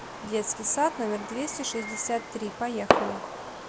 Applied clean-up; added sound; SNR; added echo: none; Fireworks; 1 dB; none.